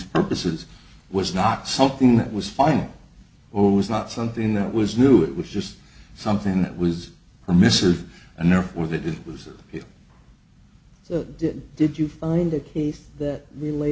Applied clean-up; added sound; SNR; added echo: none; none; none; none.